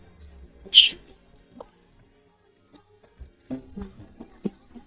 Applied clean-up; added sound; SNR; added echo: neural mask model DeepFilterNet 3.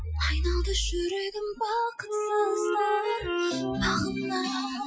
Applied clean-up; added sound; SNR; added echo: classical method Wiener filter.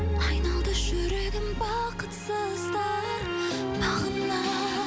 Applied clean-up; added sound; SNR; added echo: none; none; none; none.